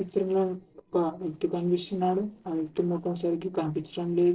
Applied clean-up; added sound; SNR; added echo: neural separator model SepFormer DNS4.